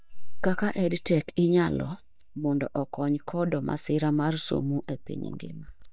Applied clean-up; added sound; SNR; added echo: neural mask model DeepFilterNet 3.